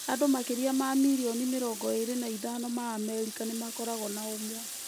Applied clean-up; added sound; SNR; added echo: none; Water tap, faucet; 9 dB; none.